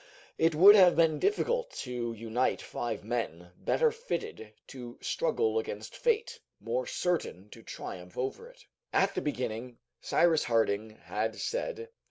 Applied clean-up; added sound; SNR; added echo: none; none; none; none.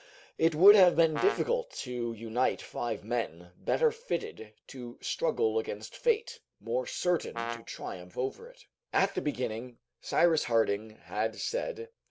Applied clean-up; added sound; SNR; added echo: none; Brass instrument; 11 dB; none.